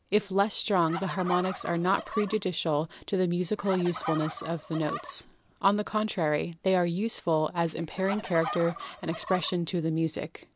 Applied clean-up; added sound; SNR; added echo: none; Fowl; 11 dB; none.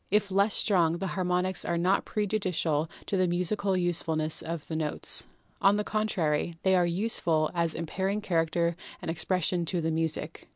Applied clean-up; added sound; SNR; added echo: none; none; none; none.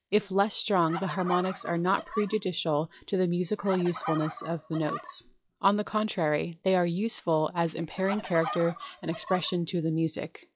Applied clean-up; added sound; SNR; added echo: classical method log-MMSE.